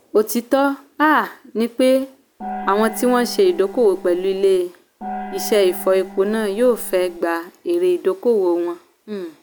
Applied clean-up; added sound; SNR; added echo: none; Gong; 13 dB; none.